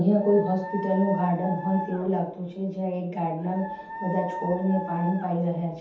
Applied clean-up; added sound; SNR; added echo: none; Dog; 10 dB; reverberation time 0.6 s.